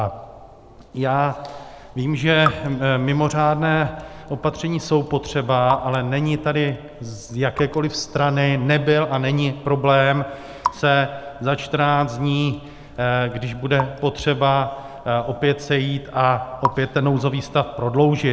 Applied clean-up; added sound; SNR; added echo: none; Raindrop / Drip; 15 dB; none.